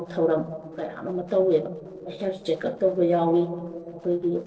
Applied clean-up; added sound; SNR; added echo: neural separator model SepFormer DNS4.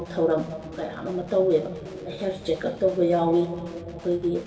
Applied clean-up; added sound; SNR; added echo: none; Guitar; 18 dB; reverberation time 2.5 s.